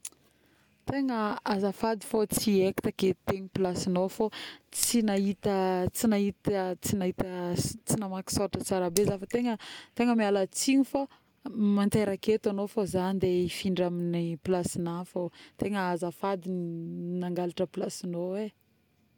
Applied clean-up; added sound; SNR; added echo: none; Raindrop / Splash, splatter; 12 dB; none.